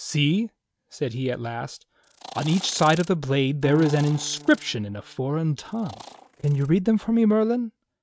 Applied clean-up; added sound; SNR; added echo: neural mask model RNNoise.